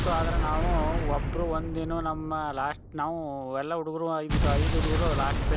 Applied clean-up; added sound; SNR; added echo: none; Explosion; -2 dB; none.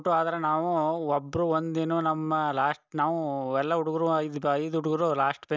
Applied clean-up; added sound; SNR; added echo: none; none; none; none.